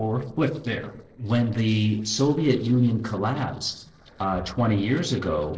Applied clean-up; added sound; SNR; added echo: neural separator model SepFormer DNS4.